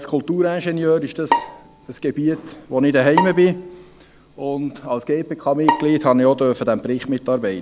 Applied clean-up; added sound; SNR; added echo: none; Bowed string instrument; 8 dB; none.